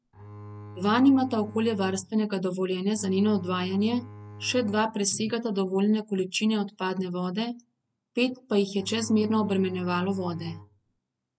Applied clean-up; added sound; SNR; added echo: none; Bowed string instrument; 17 dB; none.